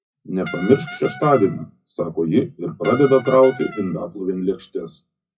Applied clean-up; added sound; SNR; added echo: classical method WPE with log-MMSE.